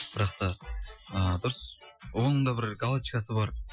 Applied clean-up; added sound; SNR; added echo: classical method Wiener filter.